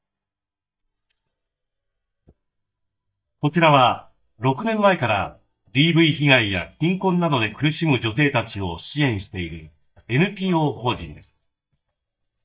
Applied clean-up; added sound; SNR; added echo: neural mask model DeepFilterNet 3.